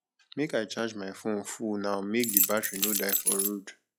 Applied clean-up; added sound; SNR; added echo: classical method log-MMSE.